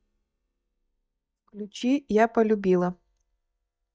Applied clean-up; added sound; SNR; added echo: neural mask model DeepFilterNet 3.